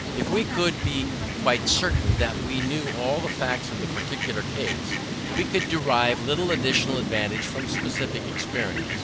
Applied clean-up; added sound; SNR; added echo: none; Fowl; 1 dB; none.